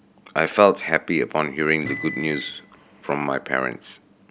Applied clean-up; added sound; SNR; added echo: none; Microwave oven; 10 dB; none.